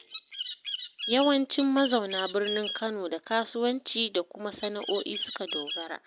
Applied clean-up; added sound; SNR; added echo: none; Bird; 8 dB; none.